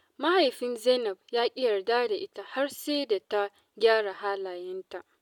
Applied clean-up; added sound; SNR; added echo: none; none; none; none.